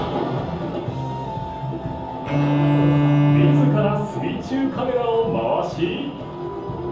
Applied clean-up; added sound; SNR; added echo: none; Bowed string instrument; -4 dB; reverberation time 0.7 s.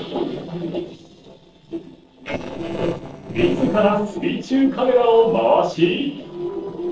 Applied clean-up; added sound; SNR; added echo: neural separator model SepFormer DNS4.